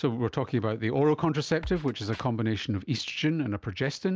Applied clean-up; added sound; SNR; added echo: none; Drum kit; 15 dB; none.